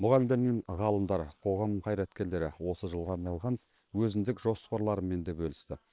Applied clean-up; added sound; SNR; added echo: neural separator model SepFormer WHAM!.